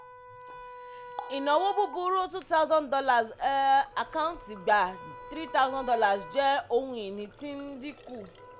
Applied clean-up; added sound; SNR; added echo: none; Water tap, faucet + Wind instrument, woodwind instrument; 17 dB; none.